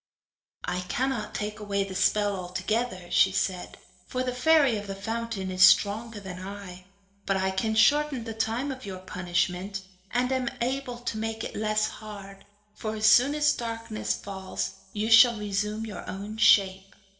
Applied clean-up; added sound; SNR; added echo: none; none; none; reverberation time 1.3 s.